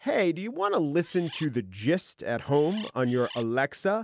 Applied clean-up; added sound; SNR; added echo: none; Bird; 18 dB; none.